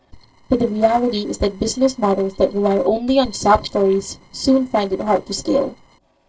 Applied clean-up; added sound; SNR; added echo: neural separator model SepFormer DNS4.